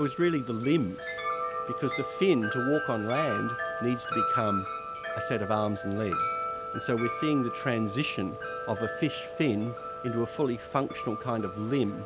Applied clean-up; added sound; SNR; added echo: none; Wind chime; 5 dB; none.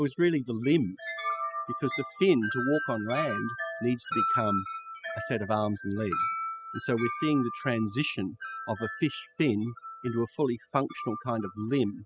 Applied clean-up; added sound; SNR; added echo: classical method spectral subtraction.